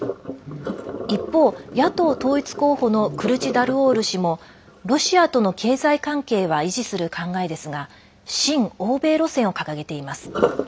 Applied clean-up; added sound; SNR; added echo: none; Sink (filling or washing); 10 dB; none.